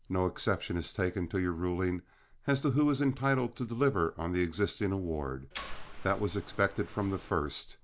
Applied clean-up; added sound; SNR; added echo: none; Mechanisms; 11 dB; none.